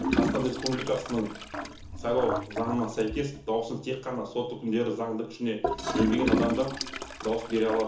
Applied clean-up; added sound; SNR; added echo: none; Toilet flush / Gurgling; 3 dB; reverberation time 0.7 s.